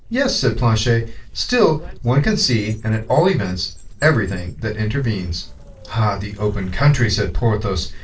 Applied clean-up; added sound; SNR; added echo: neural separator model SepFormer DNS4.